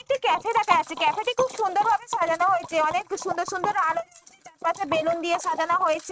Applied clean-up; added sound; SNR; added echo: neural mask model RNNoise.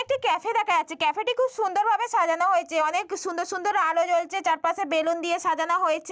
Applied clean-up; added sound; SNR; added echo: none; none; none; none.